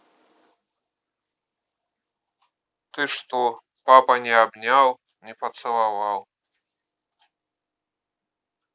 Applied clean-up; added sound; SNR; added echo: none; none; none; none.